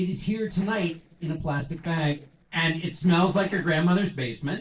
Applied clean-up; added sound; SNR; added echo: neural separator model SepFormer DNS4.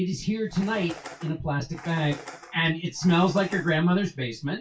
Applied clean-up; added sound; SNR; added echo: classical method WPE with log-MMSE.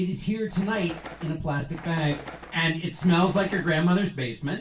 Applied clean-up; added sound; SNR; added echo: none; Bird; 15 dB; reverberation time 0.2 s.